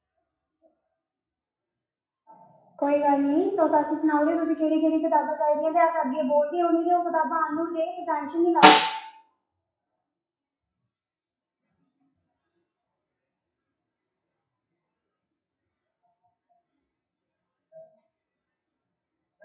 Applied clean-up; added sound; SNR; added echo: classical method WPE with log-MMSE.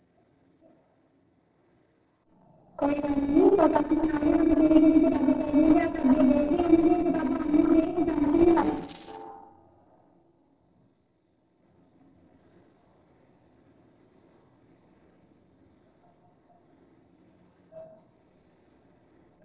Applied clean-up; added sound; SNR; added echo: neural separator model SepFormer DNS4.